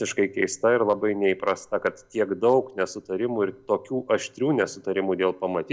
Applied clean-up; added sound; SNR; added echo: none; none; none; none.